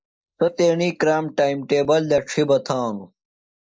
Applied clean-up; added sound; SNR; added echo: neural mask model Resemble Enhance denoiser.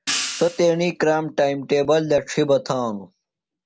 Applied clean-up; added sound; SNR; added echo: none; Hi-hat; 10 dB; none.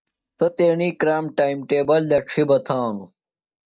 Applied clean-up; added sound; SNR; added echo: neural mask model DeepFilterNet 3.